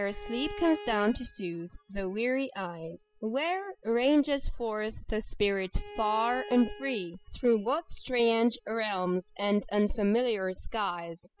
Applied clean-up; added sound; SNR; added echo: classical method spectral subtraction.